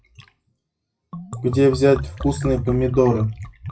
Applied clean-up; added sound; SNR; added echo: classical method WPE with log-MMSE.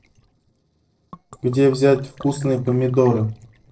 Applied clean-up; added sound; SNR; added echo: neural separator model SepFormer DNS4.